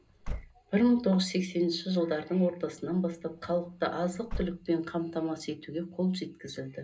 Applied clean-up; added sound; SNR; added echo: none; Slam / Car; 15 dB; reverberation time 0.2 s.